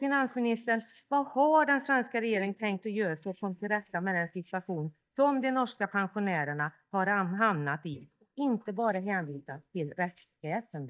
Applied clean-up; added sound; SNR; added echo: neural mask model DeepFilterNet 3.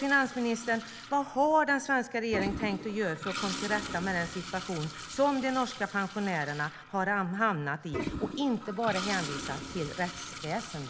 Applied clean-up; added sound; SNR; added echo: none; Toilet flush; 9 dB; none.